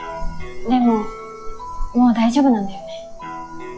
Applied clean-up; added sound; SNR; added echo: classical method log-MMSE.